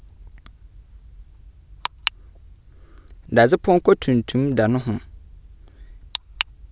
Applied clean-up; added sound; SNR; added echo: none; none; none; none.